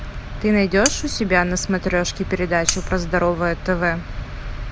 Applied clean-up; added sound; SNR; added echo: none; Cutlery, silverware; 5 dB; none.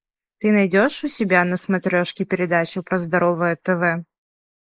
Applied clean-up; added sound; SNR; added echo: neural mask model Resemble Enhance denoiser.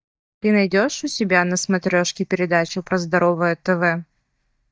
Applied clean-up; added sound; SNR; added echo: neural mask model DeepFilterNet 3.